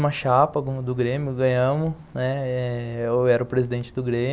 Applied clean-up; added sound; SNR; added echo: none; none; none; none.